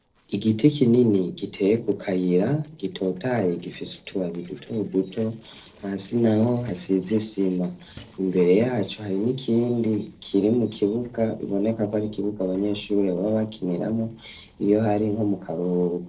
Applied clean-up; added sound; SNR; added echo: neural separator model SepFormer DNS4.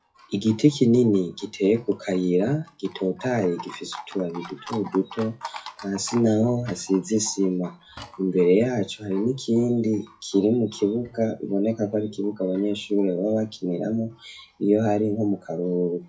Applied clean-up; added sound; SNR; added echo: classical method WPE with log-MMSE.